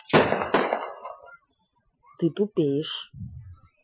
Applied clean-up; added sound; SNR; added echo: classical method Wiener filter.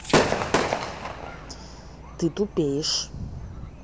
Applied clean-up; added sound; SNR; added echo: none; Gunshot, gunfire / Fireworks; -2 dB; none.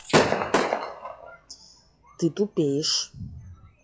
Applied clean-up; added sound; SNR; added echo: classical method log-MMSE.